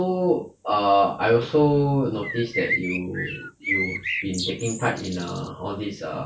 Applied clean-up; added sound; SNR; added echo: none; Bird; 6 dB; none.